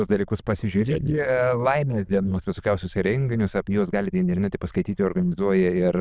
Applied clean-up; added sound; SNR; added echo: neural diffusion model UNIVERSE++.